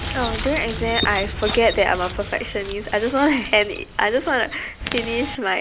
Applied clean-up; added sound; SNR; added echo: none; Chirp, tweet; 8 dB; none.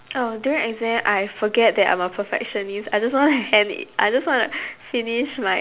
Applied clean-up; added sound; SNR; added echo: none; none; none; none.